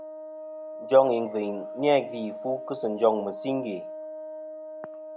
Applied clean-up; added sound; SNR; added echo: none; Wind instrument, woodwind instrument; 10 dB; none.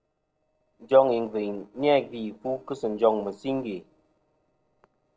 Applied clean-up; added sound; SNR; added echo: neural separator model SepFormer DNS4.